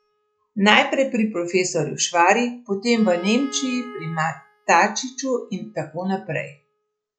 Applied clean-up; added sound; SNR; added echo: classical method log-MMSE.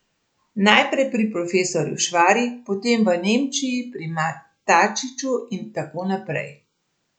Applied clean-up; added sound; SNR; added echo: none; none; none; none.